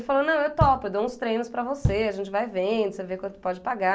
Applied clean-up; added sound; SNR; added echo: none; Knock; 6 dB; none.